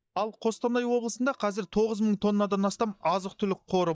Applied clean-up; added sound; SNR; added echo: neural mask model DeepFilterNet 3.